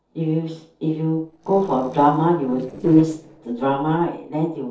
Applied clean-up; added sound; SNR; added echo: neural separator model SepFormer DNS4.